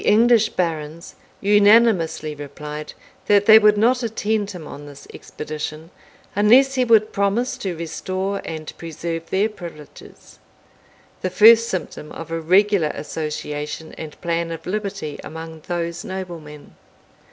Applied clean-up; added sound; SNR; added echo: none; none; none; none.